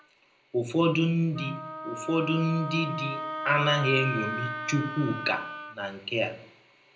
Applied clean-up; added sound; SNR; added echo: none; Wind instrument, woodwind instrument; 8 dB; reverberation time 0.5 s.